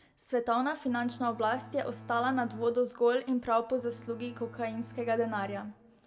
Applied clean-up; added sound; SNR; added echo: none; Bowed string instrument; 18 dB; reverberation time 1.1 s.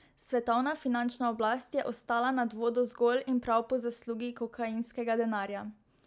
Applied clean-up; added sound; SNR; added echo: none; none; none; none.